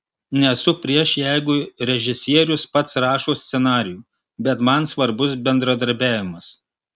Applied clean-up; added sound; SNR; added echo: none; none; none; none.